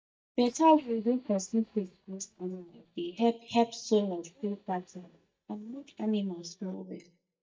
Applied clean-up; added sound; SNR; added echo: neural mask model DeepFilterNet 3.